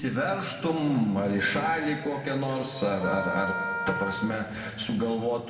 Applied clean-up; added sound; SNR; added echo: none; Wind instrument, woodwind instrument; 6 dB; reverberation time 2.1 s.